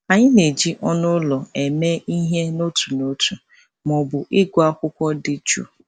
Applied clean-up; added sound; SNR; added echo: none; none; none; none.